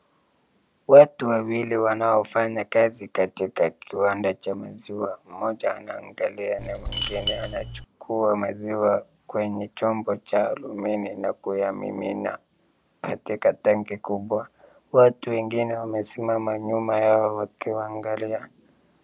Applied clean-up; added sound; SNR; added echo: none; Coin (dropping); -2 dB; none.